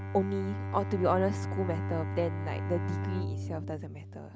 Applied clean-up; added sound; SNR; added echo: none; Bowed string instrument; 2 dB; none.